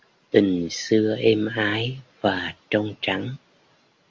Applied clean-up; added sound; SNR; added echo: none; none; none; none.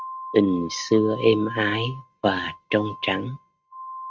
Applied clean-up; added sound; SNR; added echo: neural mask model RNNoise.